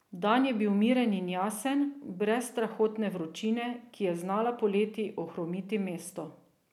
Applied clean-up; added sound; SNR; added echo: none; none; none; none.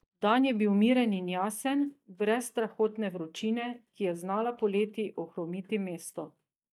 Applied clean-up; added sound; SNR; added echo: neural mask model DeepFilterNet 3.